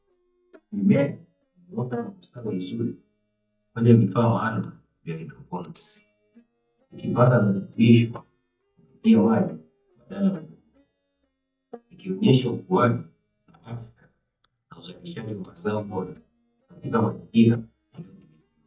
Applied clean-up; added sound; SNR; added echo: neural mask model DeepFilterNet 3.